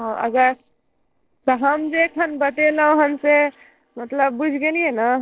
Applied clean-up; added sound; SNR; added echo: neural separator model SepFormer DNS4.